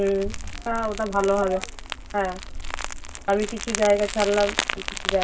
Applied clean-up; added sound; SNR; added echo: none; Crumpling, crinkling; 6 dB; reverberation time 0.2 s.